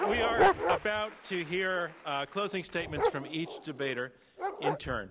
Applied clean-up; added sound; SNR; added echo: none; Dog; -1 dB; none.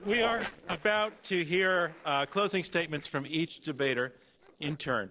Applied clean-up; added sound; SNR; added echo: neural separator model SepFormer DNS4.